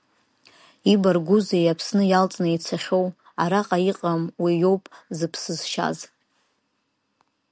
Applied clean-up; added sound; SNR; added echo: none; none; none; none.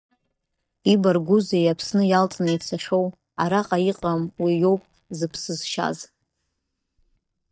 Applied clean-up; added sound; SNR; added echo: neural mask model DeepFilterNet 3.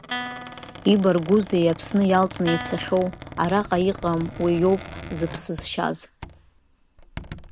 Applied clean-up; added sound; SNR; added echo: none; Squeak + Guitar; 13 dB; none.